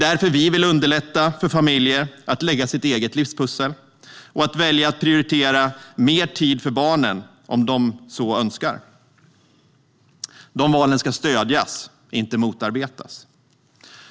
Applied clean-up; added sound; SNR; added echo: none; none; none; none.